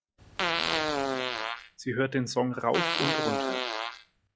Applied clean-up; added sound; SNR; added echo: classical method log-MMSE.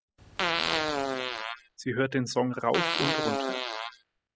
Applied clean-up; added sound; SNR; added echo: classical method spectral subtraction.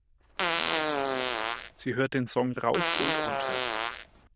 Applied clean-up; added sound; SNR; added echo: neural diffusion model UNIVERSE++.